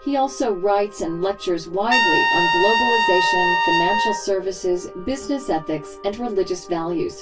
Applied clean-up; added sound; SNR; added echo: none; Trumpet; 0 dB; reverberation time 0.1 s.